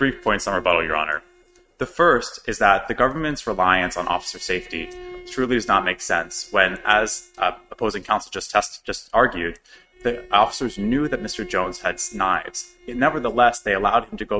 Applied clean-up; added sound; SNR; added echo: neural mask model RNNoise.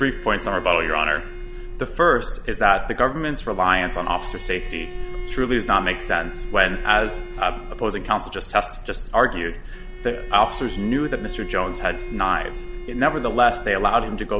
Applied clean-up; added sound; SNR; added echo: none; Bowed string instrument; 16 dB; none.